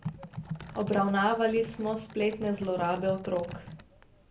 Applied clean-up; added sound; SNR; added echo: none; Typing; 12 dB; reverberation time 0.3 s.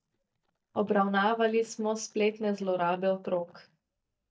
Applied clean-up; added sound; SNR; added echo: neural mask model DeepFilterNet 3.